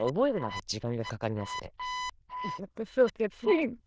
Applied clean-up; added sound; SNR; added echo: neural diffusion model UNIVERSE++.